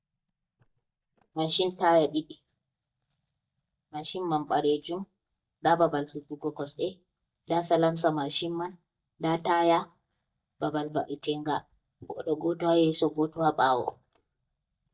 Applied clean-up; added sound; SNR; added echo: neural mask model DeepFilterNet 3.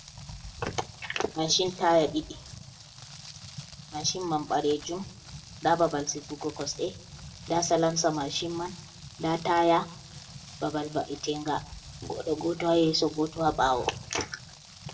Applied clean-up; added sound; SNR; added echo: none; Rain; 15 dB; reverberation time 0.6 s.